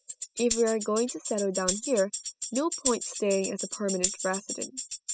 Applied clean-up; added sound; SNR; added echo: classical method spectral subtraction.